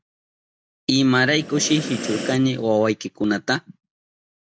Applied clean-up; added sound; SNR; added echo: none; Breathing; 9 dB; none.